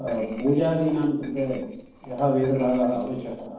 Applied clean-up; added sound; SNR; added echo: neural separator model SepFormer DNS4.